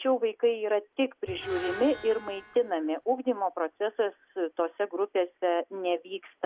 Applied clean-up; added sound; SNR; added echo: none; Screech; 14 dB; none.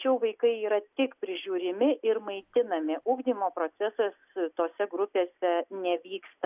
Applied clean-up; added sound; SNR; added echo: none; none; none; none.